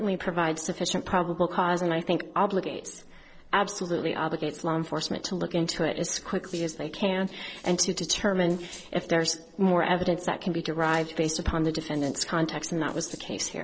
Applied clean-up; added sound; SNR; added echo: neural separator model SepFormer DNS4.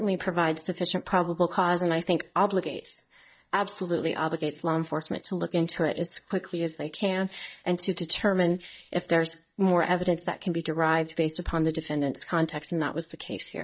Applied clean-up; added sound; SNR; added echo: neural mask model DeepFilterNet 3.